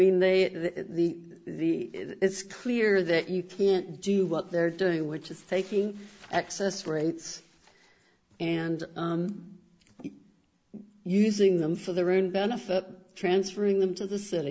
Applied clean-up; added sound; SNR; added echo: none; none; none; none.